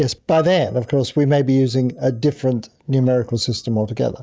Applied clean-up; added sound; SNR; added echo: neural mask model DeepFilterNet 3.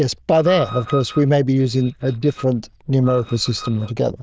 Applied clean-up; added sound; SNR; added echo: neural diffusion model UNIVERSE++.